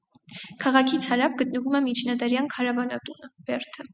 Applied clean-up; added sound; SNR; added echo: none; none; none; none.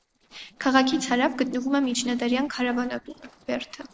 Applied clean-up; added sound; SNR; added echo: neural separator model SepFormer DNS4.